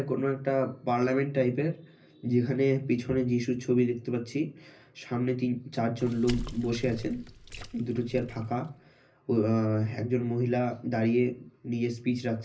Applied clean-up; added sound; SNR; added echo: none; Water / Splash, splatter; 13 dB; reverberation time 0.4 s.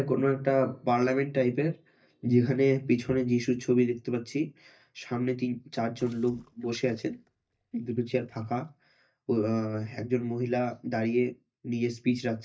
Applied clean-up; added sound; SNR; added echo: neural mask model DeepFilterNet 3.